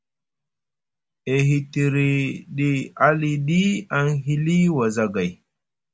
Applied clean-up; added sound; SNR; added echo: none; none; none; none.